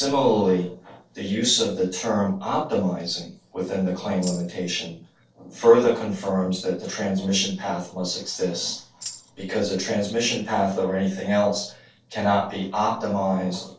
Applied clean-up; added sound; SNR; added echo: neural separator model SepFormer DNS4.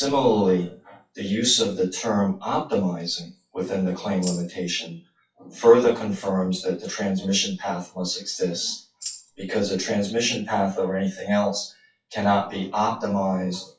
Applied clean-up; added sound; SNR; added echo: classical method WPE with log-MMSE.